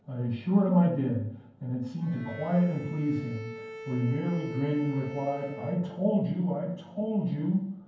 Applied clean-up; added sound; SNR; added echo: none; Bowed string instrument; 16 dB; reverberation time 0.9 s.